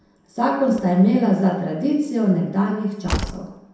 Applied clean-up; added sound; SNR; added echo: none; Slam; 14 dB; reverberation time 0.7 s.